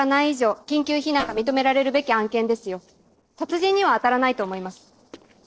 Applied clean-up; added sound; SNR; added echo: neural separator model SepFormer DNS4.